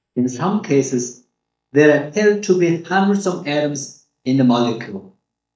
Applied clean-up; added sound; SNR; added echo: neural mask model DeepFilterNet 3.